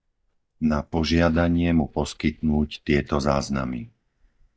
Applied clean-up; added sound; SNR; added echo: neural mask model DeepFilterNet 3.